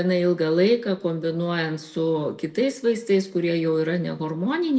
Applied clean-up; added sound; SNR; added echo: none; none; none; reverberation time 0.5 s.